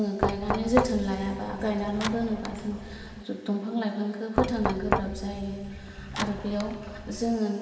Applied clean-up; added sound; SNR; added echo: none; Knock; 3 dB; reverberation time 2.7 s.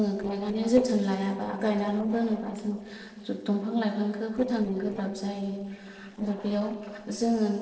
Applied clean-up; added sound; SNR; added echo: neural separator model SepFormer DNS4.